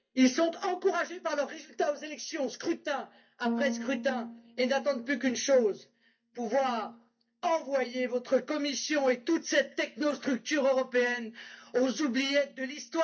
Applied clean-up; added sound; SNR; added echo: neural mask model DeepFilterNet 3.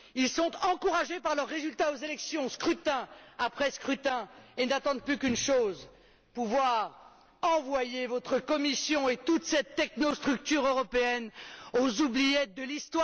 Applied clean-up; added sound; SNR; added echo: none; none; none; none.